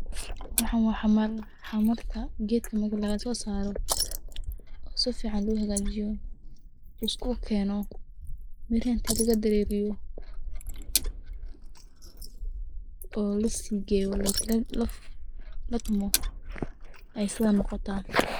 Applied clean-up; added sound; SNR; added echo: neural mask model Resemble Enhance denoiser.